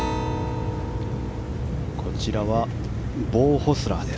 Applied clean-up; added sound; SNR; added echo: none; Acoustic guitar; 11 dB; none.